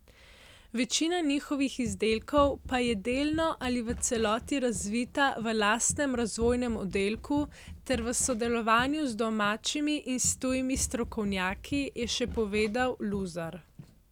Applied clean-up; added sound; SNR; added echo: none; Run; 14 dB; none.